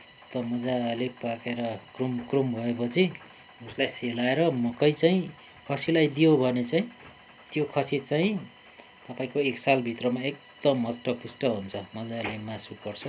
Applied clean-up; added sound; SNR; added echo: none; none; none; none.